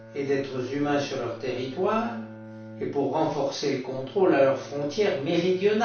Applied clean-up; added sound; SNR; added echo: none; Bowed string instrument; 18 dB; reverberation time 0.3 s.